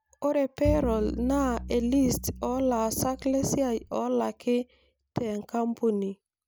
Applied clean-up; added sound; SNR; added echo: none; Bowed string instrument; 9 dB; none.